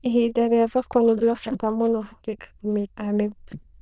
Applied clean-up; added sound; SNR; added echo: neural diffusion model UNIVERSE++.